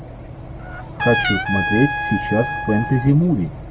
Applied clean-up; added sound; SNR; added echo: none; Trumpet; 5 dB; none.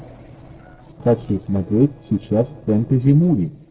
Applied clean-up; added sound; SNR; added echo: neural separator model SepFormer DNS4.